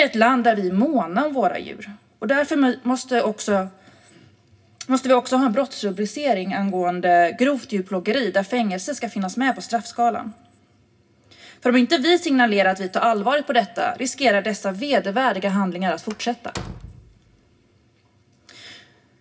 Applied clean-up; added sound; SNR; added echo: none; Slam; 17 dB; reverberation time 0.4 s.